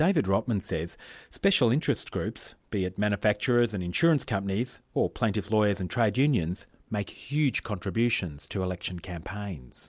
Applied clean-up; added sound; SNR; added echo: none; none; none; none.